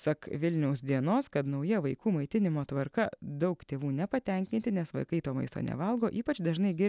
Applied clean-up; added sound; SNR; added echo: none; none; none; none.